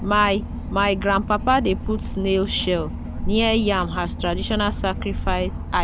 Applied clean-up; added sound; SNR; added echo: none; Engine / Boat, Water vehicle; 5 dB; none.